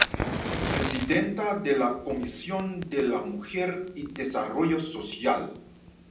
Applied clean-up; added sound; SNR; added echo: none; Fire; 5 dB; reverberation time 0.6 s.